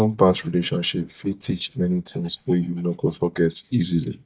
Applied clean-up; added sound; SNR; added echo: neural mask model DeepFilterNet 3.